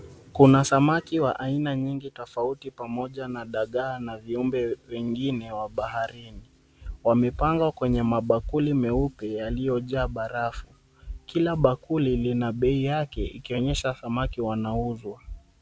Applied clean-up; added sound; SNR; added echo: none; none; none; none.